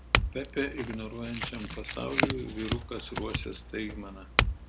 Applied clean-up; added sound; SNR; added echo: none; Chink, clink / Domestic sounds, home sounds; -5 dB; none.